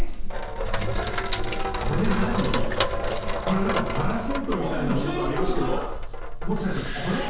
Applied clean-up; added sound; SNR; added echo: none; Sink (filling or washing); -4 dB; reverberation time 0.6 s.